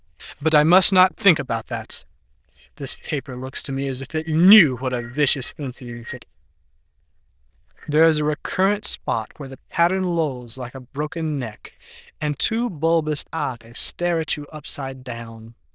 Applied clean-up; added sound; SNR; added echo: neural diffusion model UNIVERSE++.